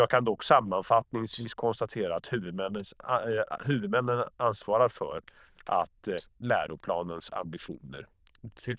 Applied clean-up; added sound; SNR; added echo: neural diffusion model UNIVERSE++.